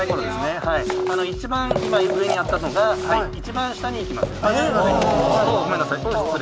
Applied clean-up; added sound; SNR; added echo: none; Glass; 10 dB; none.